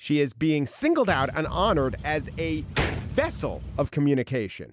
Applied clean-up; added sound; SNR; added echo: none; Boat, Water vehicle + Gunshot, gunfire; 7 dB; none.